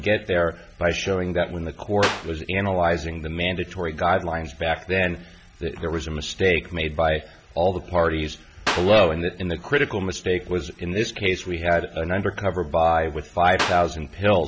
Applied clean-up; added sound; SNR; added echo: none; Clapping; 4 dB; none.